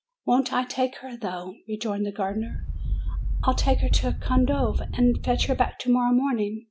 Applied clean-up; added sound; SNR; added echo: none; Thunder / Wind; -1 dB; none.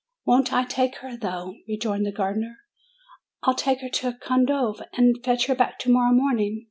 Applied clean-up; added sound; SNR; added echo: none; none; none; none.